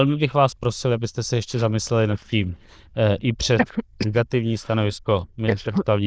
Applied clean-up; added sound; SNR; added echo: neural diffusion model UNIVERSE++.